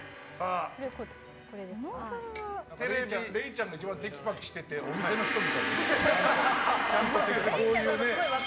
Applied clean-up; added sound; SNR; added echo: none; Gong; 5 dB; none.